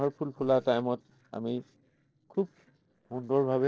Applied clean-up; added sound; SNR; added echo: neural separator model SepFormer DNS4.